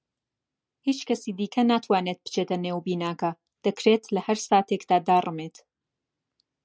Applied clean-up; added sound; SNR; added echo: none; none; none; none.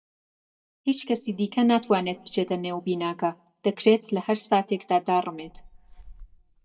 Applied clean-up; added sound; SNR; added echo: neural mask model DeepFilterNet 3.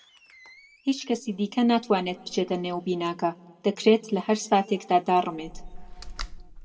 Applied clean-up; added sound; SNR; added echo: none; Slam; 18 dB; reverberation time 1.7 s.